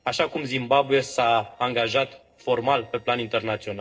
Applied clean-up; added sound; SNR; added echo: neural separator model SepFormer DNS4.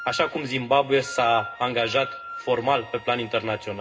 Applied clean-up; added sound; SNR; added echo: none; Wind instrument, woodwind instrument; 14 dB; reverberation time 0.2 s.